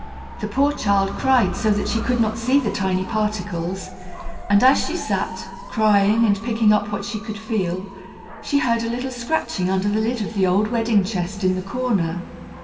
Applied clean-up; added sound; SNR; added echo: none; Motorcycle / Dog; 12 dB; reverberation time 2.5 s.